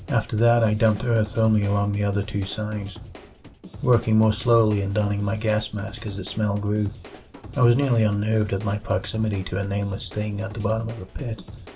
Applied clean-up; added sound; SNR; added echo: none; Drum / Drum kit; 18 dB; none.